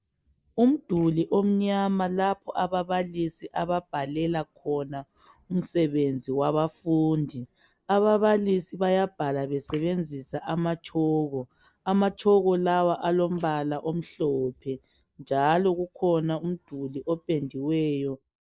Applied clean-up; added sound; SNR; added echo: neural mask model Resemble Enhance denoiser.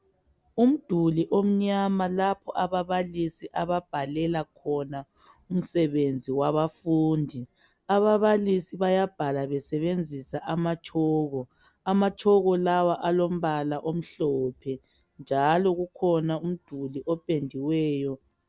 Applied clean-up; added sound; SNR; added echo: none; none; none; none.